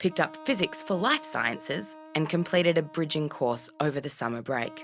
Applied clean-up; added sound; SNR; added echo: none; Wind instrument, woodwind instrument; 19 dB; none.